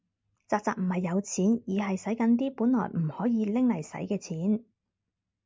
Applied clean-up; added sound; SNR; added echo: none; none; none; none.